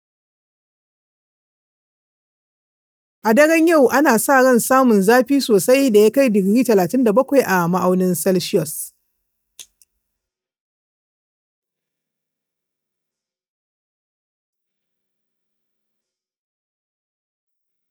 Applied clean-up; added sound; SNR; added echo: neural mask model DeepFilterNet 3.